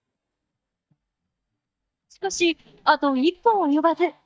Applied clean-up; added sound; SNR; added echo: neural mask model DeepFilterNet 3.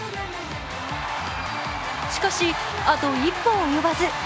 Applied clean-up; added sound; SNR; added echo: none; none; none; none.